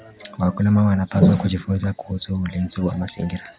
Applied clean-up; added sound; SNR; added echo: none; none; none; none.